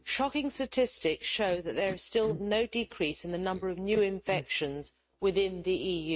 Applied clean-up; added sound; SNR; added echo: neural mask model RNNoise.